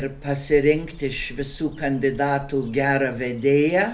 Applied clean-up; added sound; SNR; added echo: none; Cricket / Bird; 18 dB; reverberation time 0.3 s.